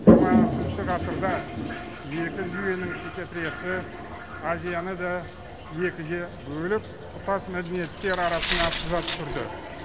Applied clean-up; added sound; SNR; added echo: none; Toilet flush + Glass; -4 dB; none.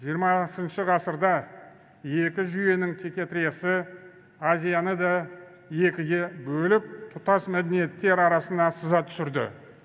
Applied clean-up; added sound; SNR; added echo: none; none; none; none.